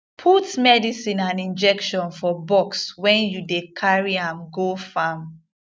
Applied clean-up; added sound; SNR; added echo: none; none; none; none.